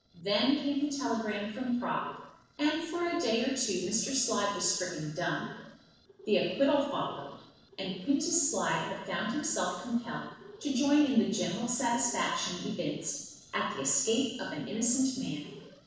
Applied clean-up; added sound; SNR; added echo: neural separator model SepFormer DNS4.